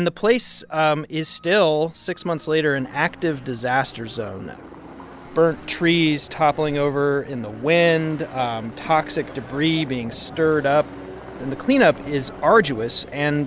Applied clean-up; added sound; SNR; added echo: none; none; none; none.